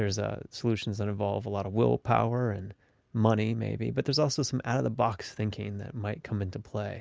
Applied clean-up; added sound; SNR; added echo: none; none; none; none.